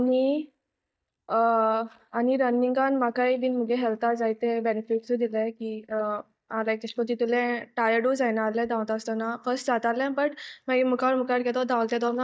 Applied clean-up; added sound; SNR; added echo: neural mask model DeepFilterNet 3.